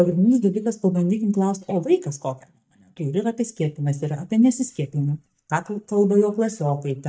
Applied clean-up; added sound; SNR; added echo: neural mask model DeepFilterNet 3.